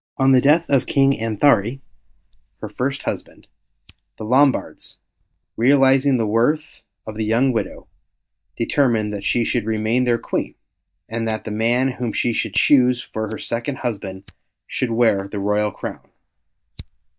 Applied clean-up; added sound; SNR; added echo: neural mask model DeepFilterNet 3.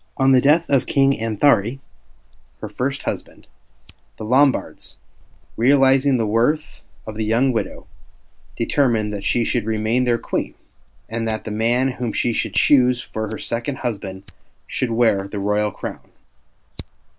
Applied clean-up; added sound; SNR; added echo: none; Fire; 16 dB; none.